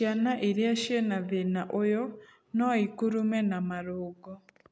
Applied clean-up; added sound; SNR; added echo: none; none; none; none.